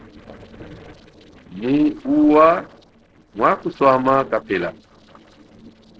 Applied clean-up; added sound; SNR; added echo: neural separator model SepFormer DNS4.